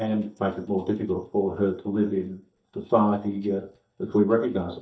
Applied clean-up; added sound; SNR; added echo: neural mask model DeepFilterNet 3.